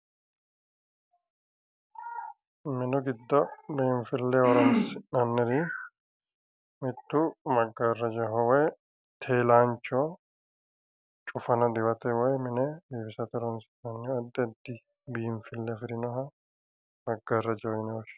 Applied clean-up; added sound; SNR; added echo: none; none; none; none.